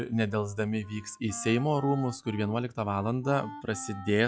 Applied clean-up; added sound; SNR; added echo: classical method log-MMSE.